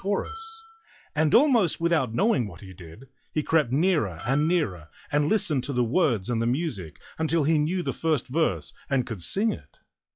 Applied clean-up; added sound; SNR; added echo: classical method log-MMSE.